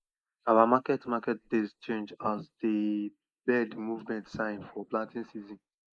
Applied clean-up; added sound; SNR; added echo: neural mask model Resemble Enhance denoiser.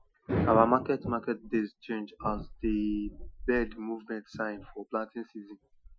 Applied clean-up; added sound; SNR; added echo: classical method Wiener filter.